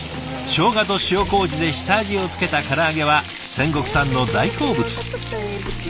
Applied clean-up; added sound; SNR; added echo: none; none; none; none.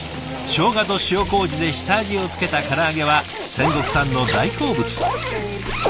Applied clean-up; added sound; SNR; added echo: none; Zipper (clothing); 8 dB; none.